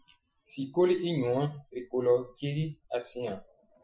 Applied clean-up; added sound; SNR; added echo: classical method Wiener filter.